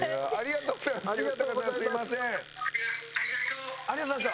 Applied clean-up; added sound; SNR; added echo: none; Domestic sounds, home sounds; 18 dB; none.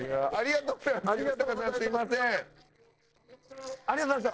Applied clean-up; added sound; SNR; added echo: neural separator model SepFormer DNS4.